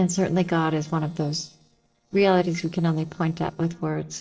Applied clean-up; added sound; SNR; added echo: neural separator model SepFormer DNS4.